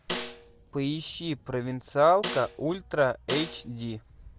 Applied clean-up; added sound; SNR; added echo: none; Snare drum; 10 dB; none.